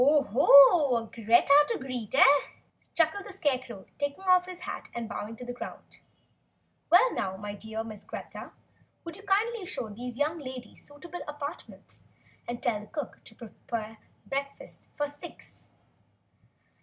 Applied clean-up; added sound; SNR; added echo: none; none; none; none.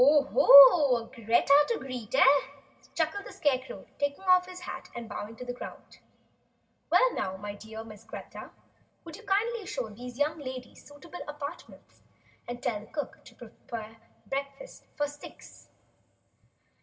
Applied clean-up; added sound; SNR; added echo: none; none; none; reverberation time 0.3 s.